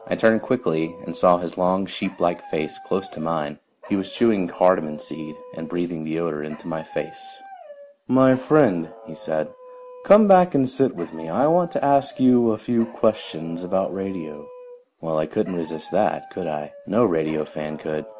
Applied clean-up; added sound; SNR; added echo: none; Dog; 20 dB; none.